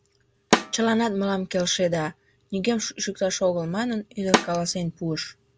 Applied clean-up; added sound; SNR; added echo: none; Snare drum; 2 dB; none.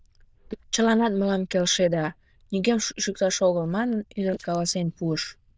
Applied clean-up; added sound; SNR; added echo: neural diffusion model UNIVERSE++.